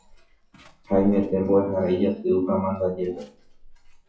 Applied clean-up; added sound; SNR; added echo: classical method WPE with log-MMSE.